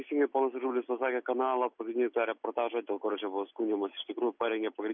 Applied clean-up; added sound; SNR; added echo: none; none; none; none.